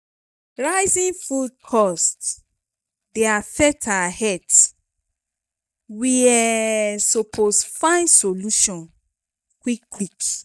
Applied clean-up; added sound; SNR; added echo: neural mask model DeepFilterNet 3.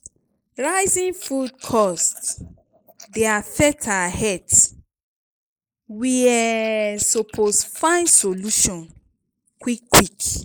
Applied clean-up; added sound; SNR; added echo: neural mask model Resemble Enhance denoiser.